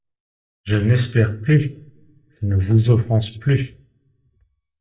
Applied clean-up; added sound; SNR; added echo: neural mask model DeepFilterNet 3.